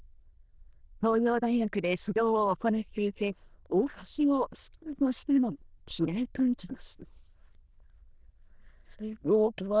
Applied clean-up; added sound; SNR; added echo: neural diffusion model UNIVERSE++.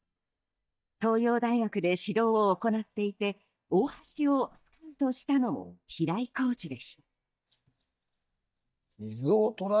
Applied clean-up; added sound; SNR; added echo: neural mask model DeepFilterNet 3.